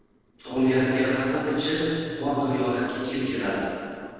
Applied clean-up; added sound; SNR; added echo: neural separator model SepFormer DNS4.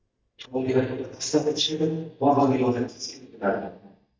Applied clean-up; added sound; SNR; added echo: neural mask model DeepFilterNet 3.